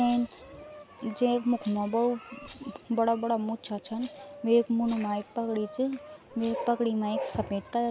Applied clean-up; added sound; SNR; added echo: none; Chicken, rooster + Rattle; 20 dB; none.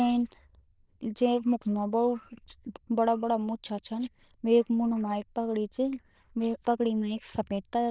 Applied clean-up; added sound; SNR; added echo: neural diffusion model UNIVERSE++.